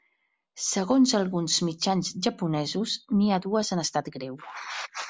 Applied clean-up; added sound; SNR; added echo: none; none; none; none.